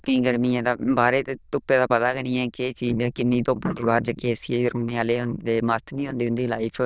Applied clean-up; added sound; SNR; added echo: neural diffusion model UNIVERSE++.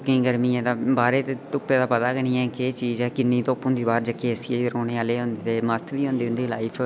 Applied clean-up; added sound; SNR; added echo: none; none; none; none.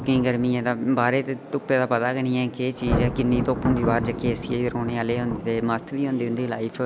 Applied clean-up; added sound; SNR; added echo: none; Thunder; 8 dB; none.